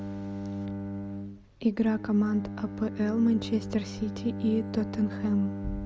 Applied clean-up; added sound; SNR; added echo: none; Bowed string instrument; 7 dB; none.